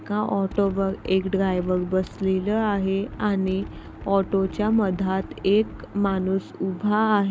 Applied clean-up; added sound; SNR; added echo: none; Wind; 17 dB; none.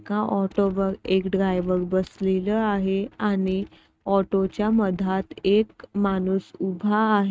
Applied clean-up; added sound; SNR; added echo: neural mask model RNNoise.